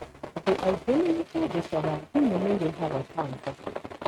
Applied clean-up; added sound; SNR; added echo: neural mask model RNNoise.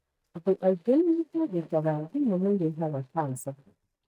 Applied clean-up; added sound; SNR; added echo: neural mask model DeepFilterNet 3.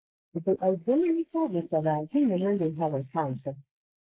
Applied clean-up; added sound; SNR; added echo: neural mask model Resemble Enhance denoiser.